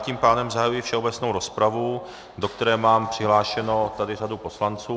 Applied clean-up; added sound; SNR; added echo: none; none; none; none.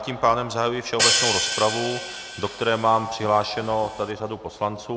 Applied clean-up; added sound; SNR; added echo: none; Hi-hat; 2 dB; none.